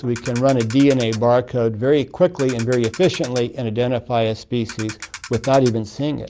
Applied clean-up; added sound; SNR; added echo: none; Ratchet, pawl; 16 dB; none.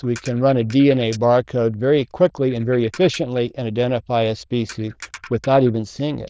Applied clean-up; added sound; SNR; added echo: neural diffusion model UNIVERSE++.